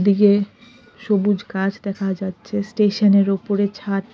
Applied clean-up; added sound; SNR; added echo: none; none; none; none.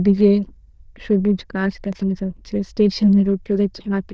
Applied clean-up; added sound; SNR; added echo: neural diffusion model UNIVERSE++.